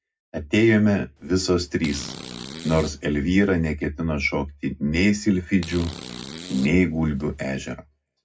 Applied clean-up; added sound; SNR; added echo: none; Fart; 16 dB; reverberation time 0.4 s.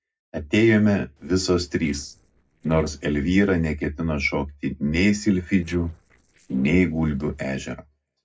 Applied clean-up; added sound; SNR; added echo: neural separator model SepFormer DNS4.